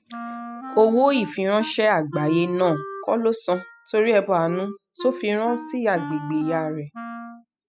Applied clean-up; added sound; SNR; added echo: classical method spectral subtraction.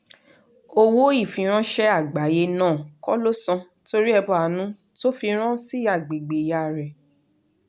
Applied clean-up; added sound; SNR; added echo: none; none; none; none.